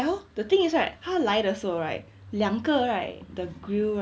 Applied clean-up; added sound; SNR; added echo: none; none; none; none.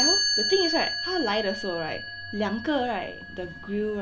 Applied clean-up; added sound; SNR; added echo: none; Chime; 1 dB; none.